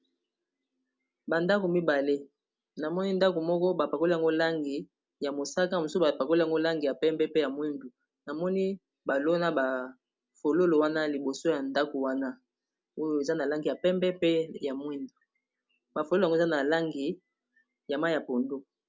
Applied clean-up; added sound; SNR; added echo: none; none; none; none.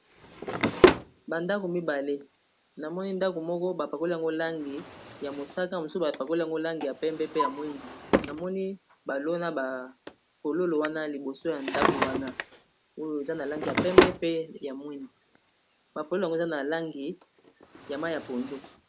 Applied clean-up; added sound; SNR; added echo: none; Drawer open or close; 0 dB; none.